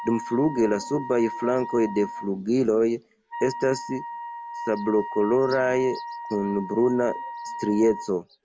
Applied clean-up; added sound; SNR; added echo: none; Wind instrument, woodwind instrument; 11 dB; none.